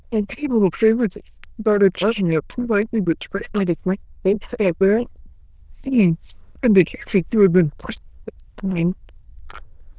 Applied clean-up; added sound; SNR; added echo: neural diffusion model UNIVERSE++.